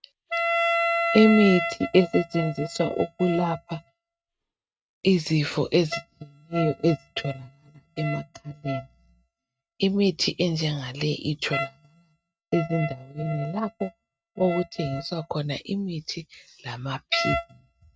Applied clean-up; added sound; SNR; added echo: neural mask model RNNoise.